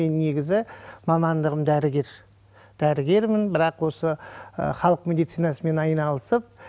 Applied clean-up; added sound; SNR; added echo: none; none; none; none.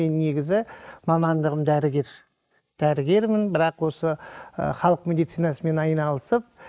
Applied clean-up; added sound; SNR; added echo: neural mask model Resemble Enhance denoiser.